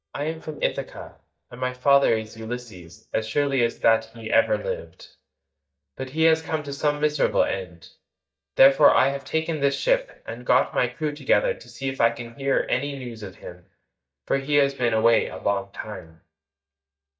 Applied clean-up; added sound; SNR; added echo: neural mask model DeepFilterNet 3.